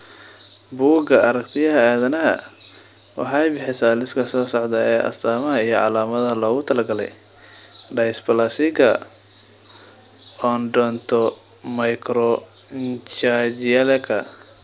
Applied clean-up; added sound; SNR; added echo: none; none; none; none.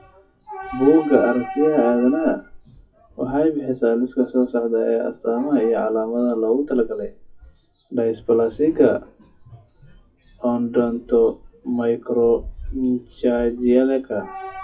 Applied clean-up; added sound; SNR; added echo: classical method WPE with log-MMSE.